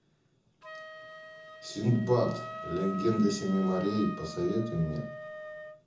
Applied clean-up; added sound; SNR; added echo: none; Wind instrument, woodwind instrument; 12 dB; reverberation time 0.5 s.